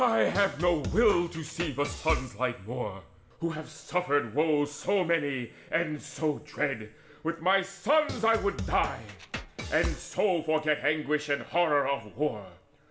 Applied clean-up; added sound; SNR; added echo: none; Drum kit; 7 dB; reverberation time 2.5 s.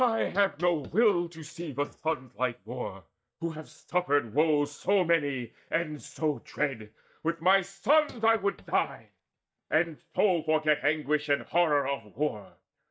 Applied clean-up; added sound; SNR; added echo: neural mask model DeepFilterNet 3.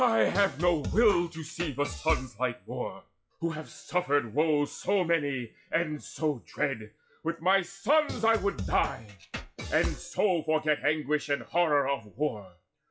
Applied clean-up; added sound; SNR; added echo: classical method WPE with log-MMSE.